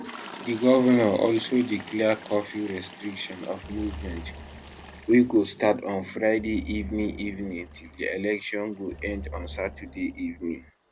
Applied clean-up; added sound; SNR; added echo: none; Drum + Toilet flush; 15 dB; none.